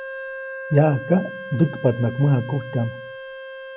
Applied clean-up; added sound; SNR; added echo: none; Wind instrument, woodwind instrument; 12 dB; none.